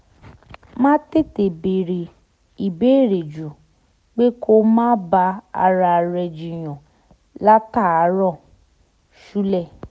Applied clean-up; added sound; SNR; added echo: none; none; none; none.